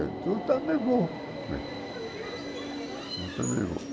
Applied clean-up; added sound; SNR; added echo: none; Subway, metro, underground; 5 dB; none.